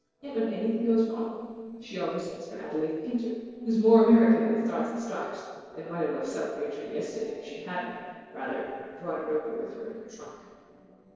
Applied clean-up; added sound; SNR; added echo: neural separator model SepFormer DNS4.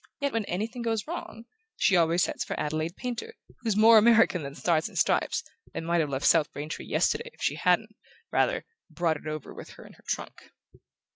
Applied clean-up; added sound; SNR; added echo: none; none; none; none.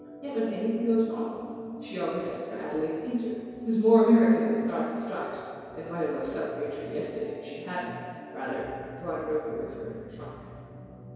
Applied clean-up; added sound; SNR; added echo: none; Organ; 18 dB; reverberation time 2.2 s.